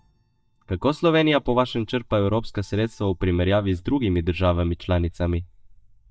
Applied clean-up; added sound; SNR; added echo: neural mask model DeepFilterNet 3.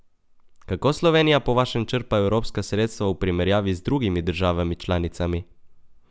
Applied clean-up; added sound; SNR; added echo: none; none; none; none.